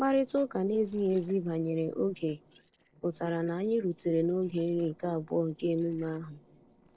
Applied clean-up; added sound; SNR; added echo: neural separator model SepFormer DNS4.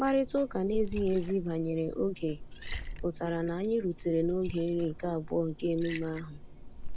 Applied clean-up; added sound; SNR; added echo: none; Liquid; 8 dB; none.